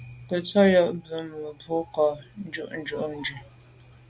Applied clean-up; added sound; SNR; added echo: none; none; none; none.